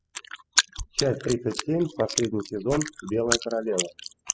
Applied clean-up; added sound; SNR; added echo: classical method spectral subtraction.